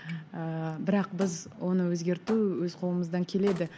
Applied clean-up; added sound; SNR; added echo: none; Wood; 19 dB; none.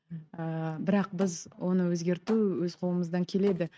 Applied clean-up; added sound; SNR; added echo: neural mask model RNNoise.